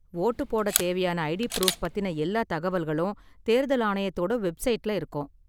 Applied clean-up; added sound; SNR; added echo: none; Camera; 6 dB; none.